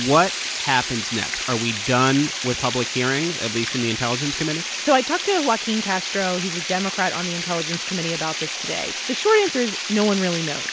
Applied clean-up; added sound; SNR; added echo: none; Water; 5 dB; none.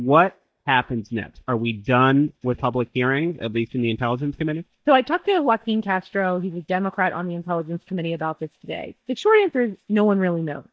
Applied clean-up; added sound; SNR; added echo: neural mask model DeepFilterNet 3.